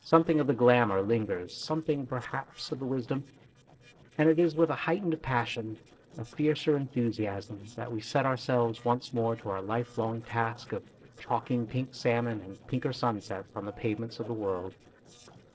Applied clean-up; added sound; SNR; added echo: neural separator model SepFormer DNS4.